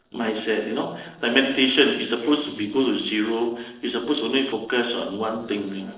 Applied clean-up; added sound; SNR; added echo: neural separator model SepFormer DNS4.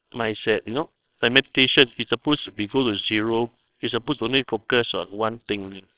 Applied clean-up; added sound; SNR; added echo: neural separator model SepFormer WHAMR!.